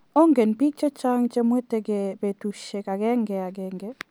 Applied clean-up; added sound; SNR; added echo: none; none; none; none.